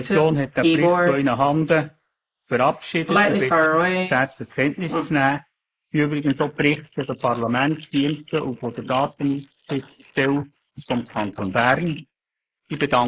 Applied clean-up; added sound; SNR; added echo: neural mask model Resemble Enhance denoiser.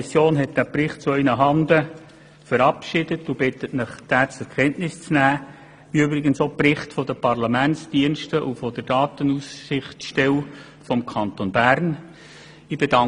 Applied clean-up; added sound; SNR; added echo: none; none; none; none.